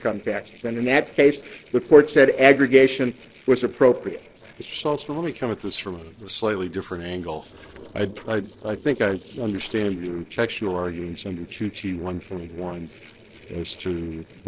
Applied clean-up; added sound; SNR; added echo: neural separator model SepFormer DNS4.